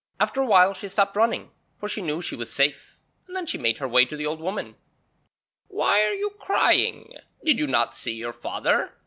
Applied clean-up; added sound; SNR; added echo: none; none; none; none.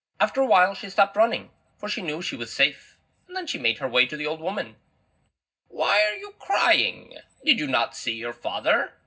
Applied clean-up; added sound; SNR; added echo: none; none; none; reverberation time 0.4 s.